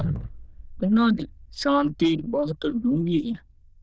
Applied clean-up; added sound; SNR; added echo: neural diffusion model UNIVERSE++.